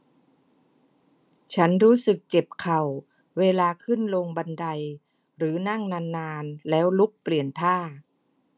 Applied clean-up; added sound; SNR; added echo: none; none; none; none.